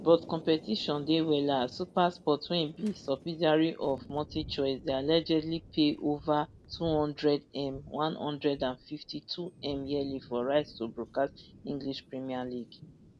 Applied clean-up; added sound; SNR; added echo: none; Thunder; 20 dB; none.